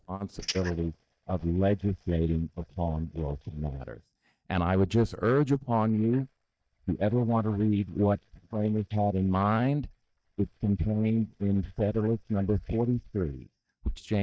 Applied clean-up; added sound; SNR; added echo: neural mask model DeepFilterNet 3.